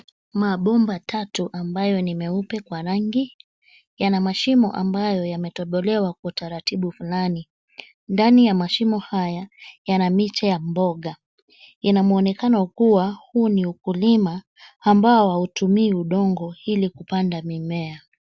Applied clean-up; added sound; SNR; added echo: none; none; none; none.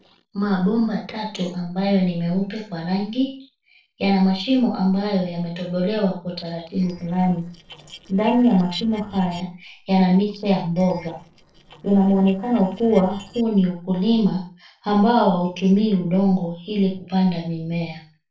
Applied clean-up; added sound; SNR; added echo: neural separator model SepFormer DNS4.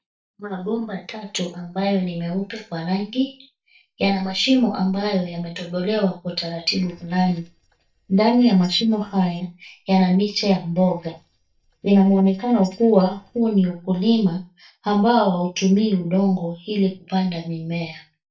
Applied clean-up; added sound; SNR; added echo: neural mask model DeepFilterNet 3.